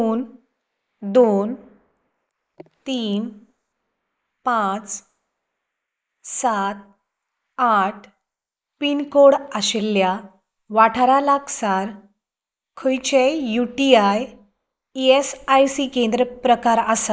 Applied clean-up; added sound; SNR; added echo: neural mask model Resemble Enhance denoiser.